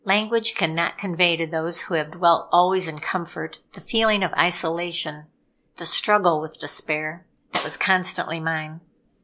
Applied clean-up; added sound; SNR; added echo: none; Snare drum; 10 dB; none.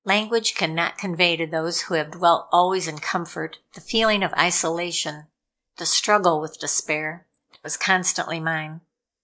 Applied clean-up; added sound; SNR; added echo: neural mask model DeepFilterNet 3.